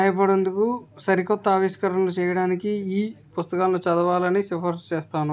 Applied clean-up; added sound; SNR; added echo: none; none; none; none.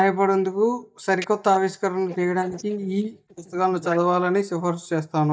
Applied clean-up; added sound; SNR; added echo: neural mask model DeepFilterNet 3.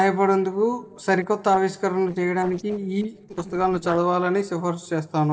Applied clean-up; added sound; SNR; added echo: neural separator model SepFormer DNS4.